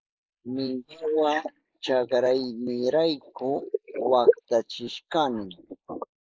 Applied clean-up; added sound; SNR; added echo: neural mask model Resemble Enhance denoiser.